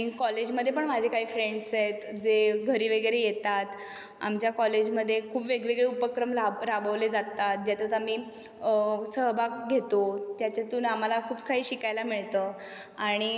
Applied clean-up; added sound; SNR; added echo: none; none; none; none.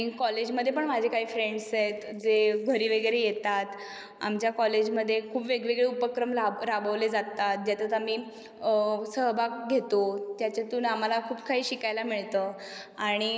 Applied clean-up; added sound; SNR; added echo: neural mask model Resemble Enhance denoiser.